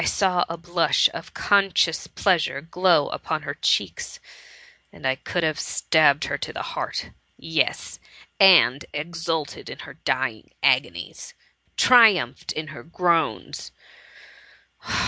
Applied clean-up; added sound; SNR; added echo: none; none; none; none.